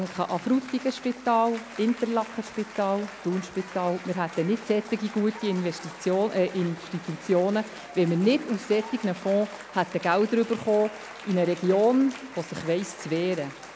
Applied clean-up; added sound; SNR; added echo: none; Applause / Cheering; 16 dB; none.